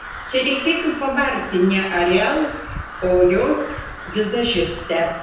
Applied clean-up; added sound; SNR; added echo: none; Crow; 12 dB; reverberation time 0.9 s.